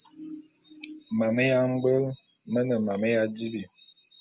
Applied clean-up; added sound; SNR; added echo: none; none; none; none.